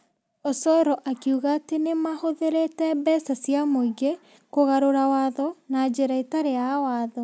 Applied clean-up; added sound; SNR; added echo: none; none; none; none.